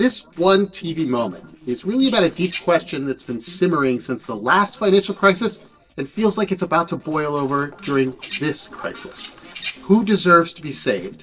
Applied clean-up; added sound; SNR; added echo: neural separator model SepFormer DNS4.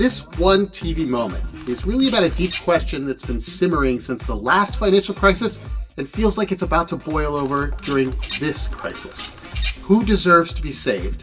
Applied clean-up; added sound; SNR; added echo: none; Bird vocalization, bird call, bird song; 15 dB; reverberation time 0.2 s.